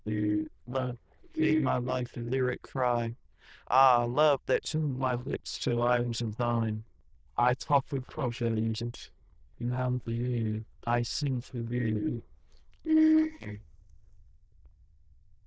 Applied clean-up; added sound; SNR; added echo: neural diffusion model UNIVERSE++.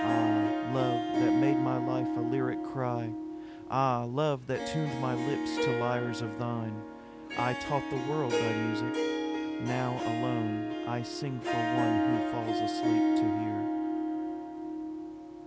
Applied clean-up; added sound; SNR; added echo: none; Harp; -3 dB; none.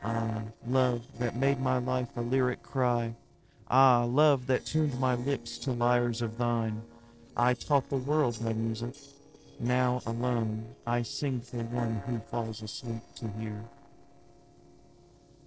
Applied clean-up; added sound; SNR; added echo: neural separator model SepFormer DNS4.